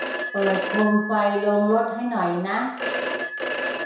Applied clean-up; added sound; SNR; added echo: none; Telephone; 3 dB; reverberation time 0.7 s.